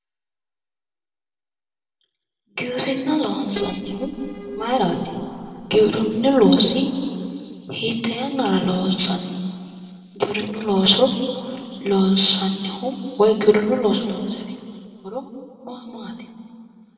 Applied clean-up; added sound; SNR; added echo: neural separator model SepFormer DNS4.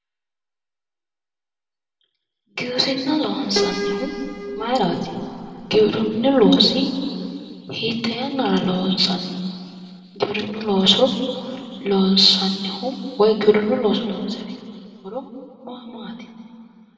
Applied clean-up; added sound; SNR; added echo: none; Piano; 9 dB; reverberation time 2.0 s.